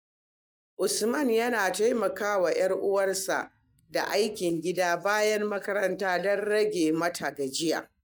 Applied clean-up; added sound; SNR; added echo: neural mask model DeepFilterNet 3.